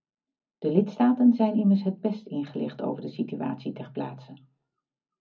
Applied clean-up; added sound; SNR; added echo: none; none; none; reverberation time 0.4 s.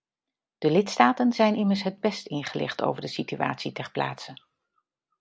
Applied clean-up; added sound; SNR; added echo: none; none; none; none.